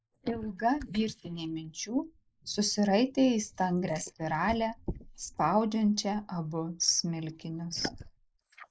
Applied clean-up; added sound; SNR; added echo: neural mask model Resemble Enhance denoiser.